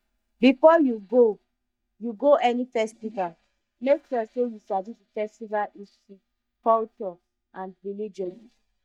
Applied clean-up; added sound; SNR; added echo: neural mask model DeepFilterNet 3.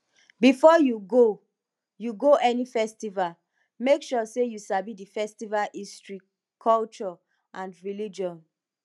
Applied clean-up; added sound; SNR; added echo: none; none; none; none.